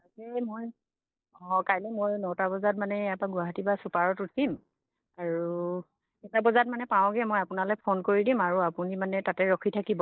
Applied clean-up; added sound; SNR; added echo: neural mask model DeepFilterNet 3.